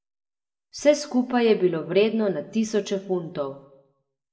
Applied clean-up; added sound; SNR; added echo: none; none; none; reverberation time 0.6 s.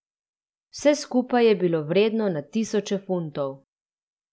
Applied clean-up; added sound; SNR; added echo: none; none; none; none.